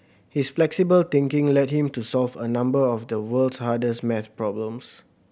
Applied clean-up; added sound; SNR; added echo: none; none; none; none.